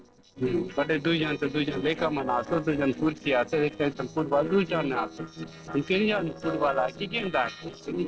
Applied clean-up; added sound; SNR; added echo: neural separator model SepFormer DNS4.